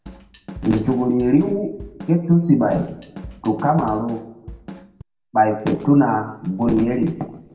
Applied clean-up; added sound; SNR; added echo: none; Drum kit; 18 dB; reverberation time 0.7 s.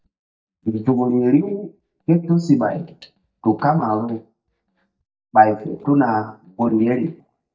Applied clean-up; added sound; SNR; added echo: neural mask model DeepFilterNet 3.